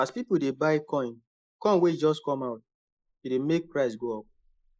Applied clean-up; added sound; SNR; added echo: neural mask model Resemble Enhance denoiser.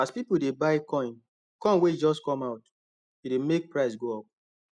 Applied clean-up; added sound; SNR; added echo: none; none; none; none.